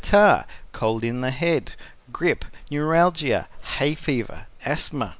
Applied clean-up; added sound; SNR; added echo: none; none; none; none.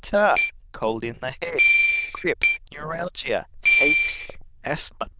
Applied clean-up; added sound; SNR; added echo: neural diffusion model UNIVERSE++.